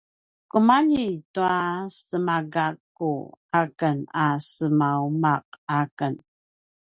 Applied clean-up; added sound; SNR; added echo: none; none; none; none.